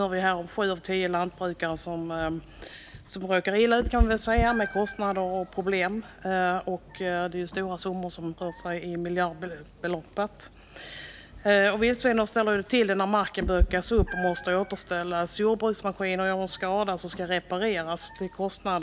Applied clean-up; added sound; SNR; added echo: none; Meow; 9 dB; none.